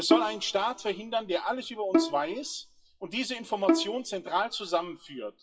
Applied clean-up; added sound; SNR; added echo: classical method WPE with log-MMSE.